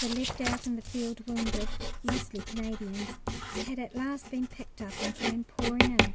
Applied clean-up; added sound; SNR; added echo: none; Writing; -2 dB; none.